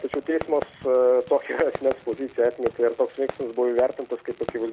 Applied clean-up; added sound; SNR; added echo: none; Fireworks; 15 dB; none.